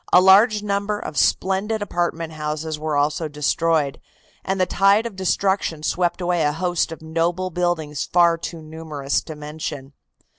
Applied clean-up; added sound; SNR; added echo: none; none; none; none.